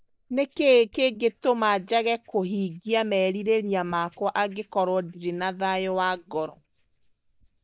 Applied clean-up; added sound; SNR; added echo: neural mask model DeepFilterNet 3.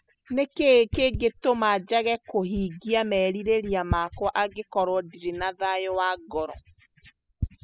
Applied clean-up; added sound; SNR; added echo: classical method spectral subtraction.